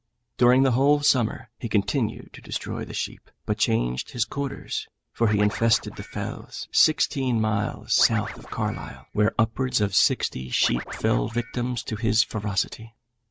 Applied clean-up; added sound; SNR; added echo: none; Scratching (performance technique); 15 dB; none.